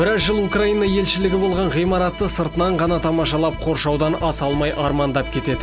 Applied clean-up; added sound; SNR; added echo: none; Bowed string instrument; 14 dB; none.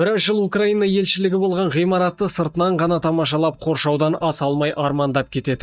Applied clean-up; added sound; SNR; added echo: neural mask model DeepFilterNet 3.